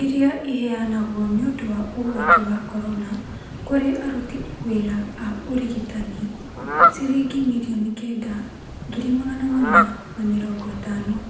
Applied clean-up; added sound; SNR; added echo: none; Fowl; 2 dB; reverberation time 0.8 s.